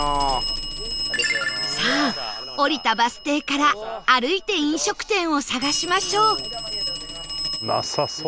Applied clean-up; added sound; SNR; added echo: none; Telephone; 7 dB; none.